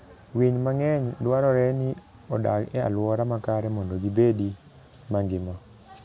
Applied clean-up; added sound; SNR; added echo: none; none; none; none.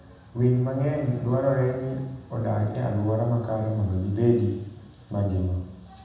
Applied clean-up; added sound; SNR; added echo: none; none; none; reverberation time 1.1 s.